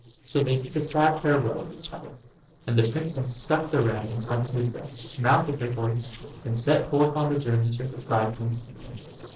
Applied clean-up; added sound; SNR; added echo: neural separator model SepFormer DNS4.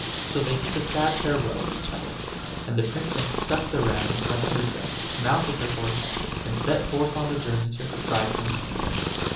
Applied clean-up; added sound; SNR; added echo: none; Purr; 1 dB; reverberation time 1.2 s.